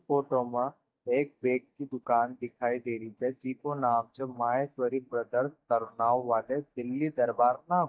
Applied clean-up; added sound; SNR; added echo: neural mask model DeepFilterNet 3.